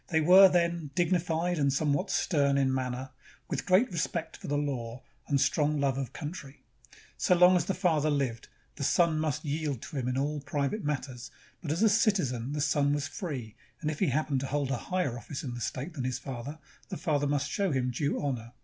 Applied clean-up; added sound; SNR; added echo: none; none; none; none.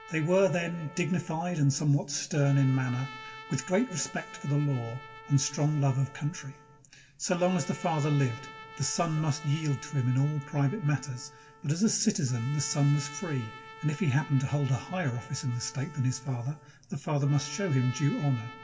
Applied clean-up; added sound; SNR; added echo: none; Trumpet; 18 dB; reverberation time 1.3 s.